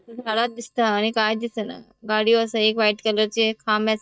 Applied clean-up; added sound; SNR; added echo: neural mask model DeepFilterNet 3.